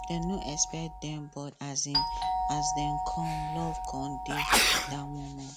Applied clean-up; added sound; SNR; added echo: none; Doorbell + Sneeze; -4 dB; none.